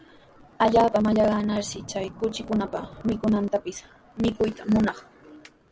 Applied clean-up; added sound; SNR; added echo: none; none; none; none.